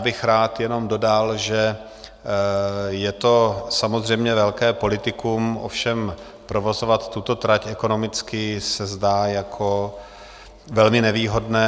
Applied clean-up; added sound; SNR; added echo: none; none; none; none.